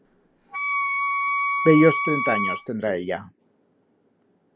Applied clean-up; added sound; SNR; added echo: none; Wind instrument, woodwind instrument; 0 dB; none.